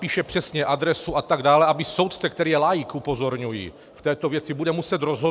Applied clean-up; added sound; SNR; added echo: none; none; none; none.